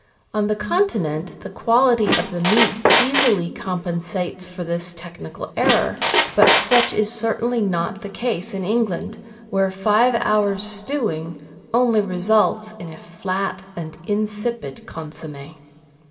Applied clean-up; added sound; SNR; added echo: none; Squeak; -4 dB; reverberation time 1.8 s.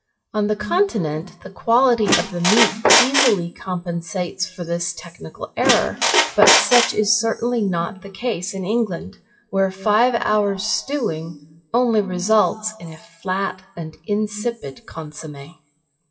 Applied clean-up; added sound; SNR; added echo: classical method WPE with log-MMSE.